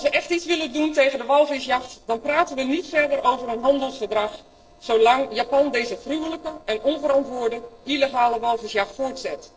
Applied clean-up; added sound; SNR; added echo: neural separator model SepFormer DNS4.